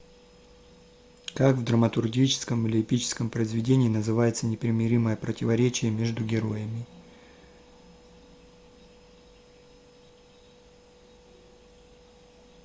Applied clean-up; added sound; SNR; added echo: none; none; none; none.